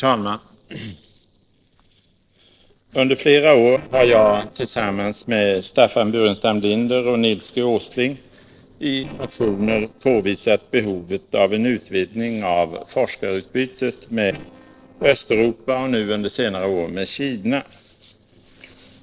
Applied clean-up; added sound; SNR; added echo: neural separator model SepFormer DNS4.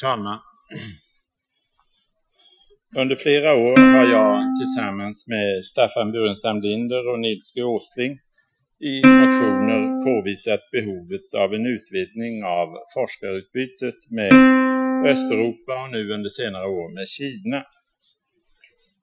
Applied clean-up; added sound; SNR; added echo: classical method Wiener filter.